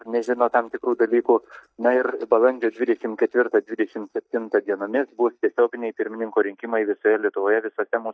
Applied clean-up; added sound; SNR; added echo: neural mask model DeepFilterNet 3.